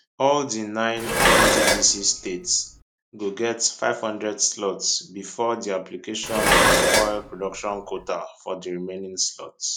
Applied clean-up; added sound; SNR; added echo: none; Dishes, pots, and pans; -5 dB; none.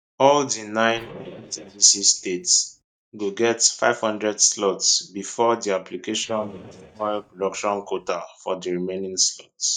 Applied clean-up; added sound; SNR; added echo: neural mask model DeepFilterNet 3.